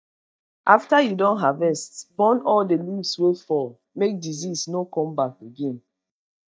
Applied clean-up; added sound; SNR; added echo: neural mask model DeepFilterNet 3.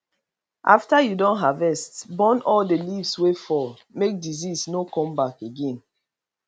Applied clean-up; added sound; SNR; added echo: none; none; none; none.